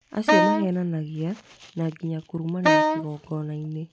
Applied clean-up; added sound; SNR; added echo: none; Wind instrument, woodwind instrument; -5 dB; none.